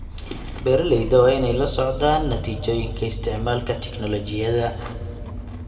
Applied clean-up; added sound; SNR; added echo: none; Engine starting / Motor vehicle (road); 8 dB; reverberation time 2.0 s.